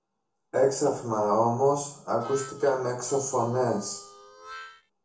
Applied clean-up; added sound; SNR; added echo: none; Harmonica; 18 dB; reverberation time 0.7 s.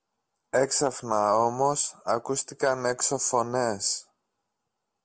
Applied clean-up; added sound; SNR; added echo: none; none; none; none.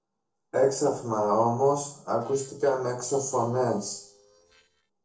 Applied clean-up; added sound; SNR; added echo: neural separator model SepFormer DNS4.